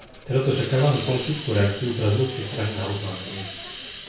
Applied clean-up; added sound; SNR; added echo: none; Hiss; 12 dB; reverberation time 0.6 s.